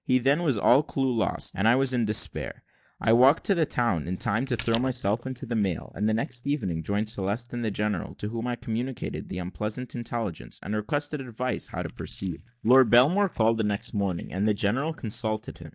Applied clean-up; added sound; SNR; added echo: neural mask model DeepFilterNet 3.